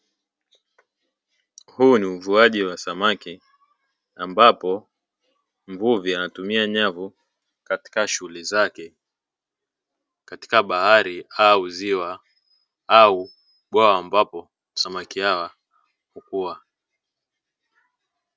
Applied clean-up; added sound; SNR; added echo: none; none; none; none.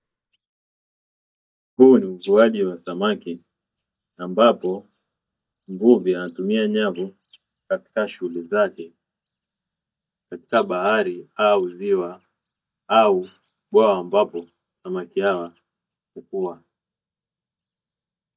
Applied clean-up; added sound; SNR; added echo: neural mask model DeepFilterNet 3.